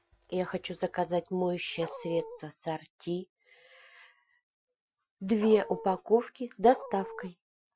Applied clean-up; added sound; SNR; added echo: classical method Wiener filter.